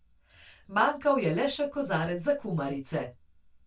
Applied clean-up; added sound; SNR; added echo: none; none; none; reverberation time 0.2 s.